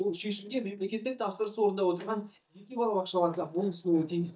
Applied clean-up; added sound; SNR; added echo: neural mask model DeepFilterNet 3.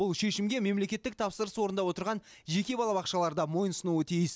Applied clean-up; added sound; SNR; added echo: none; none; none; none.